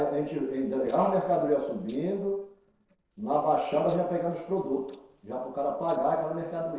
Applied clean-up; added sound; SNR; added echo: neural separator model SepFormer DNS4.